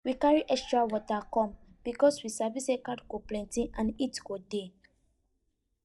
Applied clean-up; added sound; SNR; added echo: neural mask model DeepFilterNet 3.